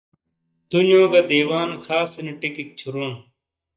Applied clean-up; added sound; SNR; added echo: neural mask model DeepFilterNet 3.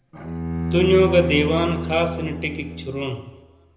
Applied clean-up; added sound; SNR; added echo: none; Bowed string instrument; 5 dB; reverberation time 0.9 s.